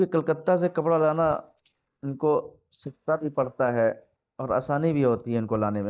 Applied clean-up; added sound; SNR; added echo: neural mask model DeepFilterNet 3.